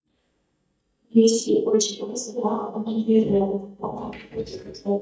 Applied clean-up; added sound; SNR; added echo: neural mask model DeepFilterNet 3.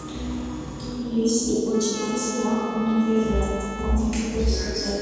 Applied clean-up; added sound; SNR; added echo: none; Trumpet; 15 dB; reverberation time 2.0 s.